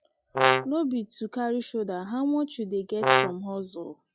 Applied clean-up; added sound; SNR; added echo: classical method log-MMSE.